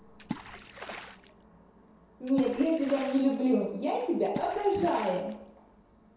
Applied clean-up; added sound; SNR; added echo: none; Water / Splash, splatter; 14 dB; reverberation time 0.7 s.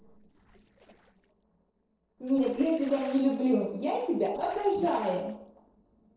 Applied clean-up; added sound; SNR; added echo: neural separator model SepFormer DNS4.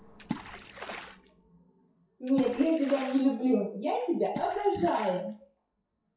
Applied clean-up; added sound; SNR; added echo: classical method WPE with log-MMSE.